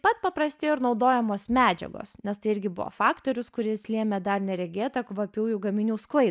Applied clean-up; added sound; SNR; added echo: none; none; none; none.